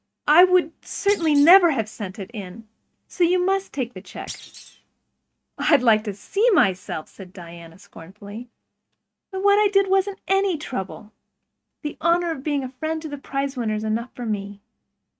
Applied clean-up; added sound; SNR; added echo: neural mask model RNNoise.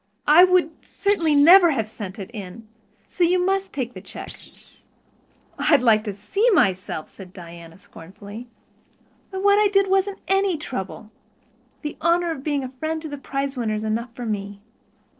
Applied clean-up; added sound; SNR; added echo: neural separator model SepFormer DNS4.